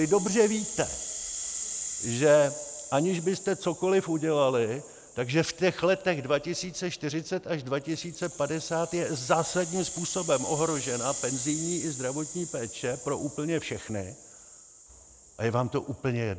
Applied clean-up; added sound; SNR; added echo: none; Rattle (instrument); 10 dB; none.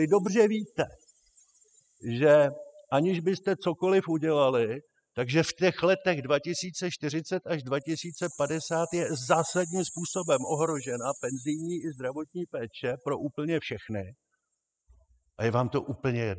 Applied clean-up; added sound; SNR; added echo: classical method spectral subtraction.